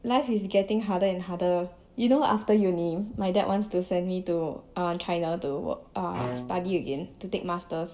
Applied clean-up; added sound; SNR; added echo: none; Bowed string instrument; 12 dB; reverberation time 0.5 s.